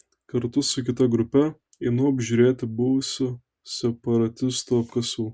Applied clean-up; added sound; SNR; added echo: none; none; none; none.